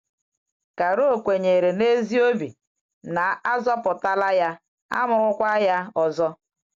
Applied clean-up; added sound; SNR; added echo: none; none; none; none.